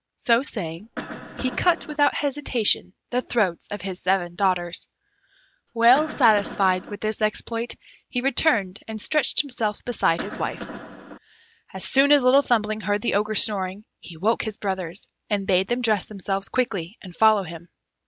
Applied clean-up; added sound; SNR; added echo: none; Cough; 12 dB; none.